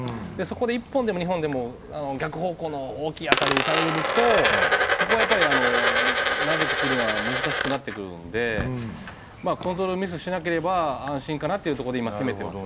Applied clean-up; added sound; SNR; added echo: none; Coin (dropping); -1 dB; none.